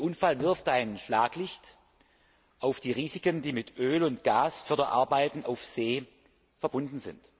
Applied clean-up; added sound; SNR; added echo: none; none; none; none.